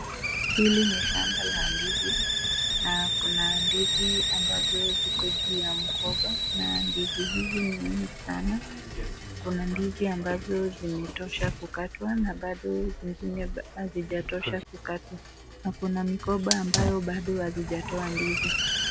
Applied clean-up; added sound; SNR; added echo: none; Hiss; -2 dB; none.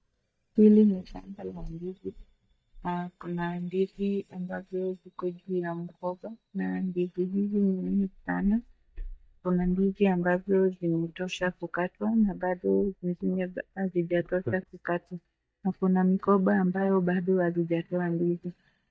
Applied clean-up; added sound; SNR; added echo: neural mask model DeepFilterNet 3.